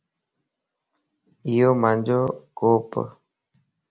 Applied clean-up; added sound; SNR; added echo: none; none; none; none.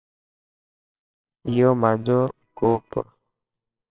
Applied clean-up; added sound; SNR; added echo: neural separator model SepFormer WHAMR!.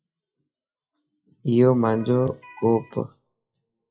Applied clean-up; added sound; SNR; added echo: classical method WPE with log-MMSE.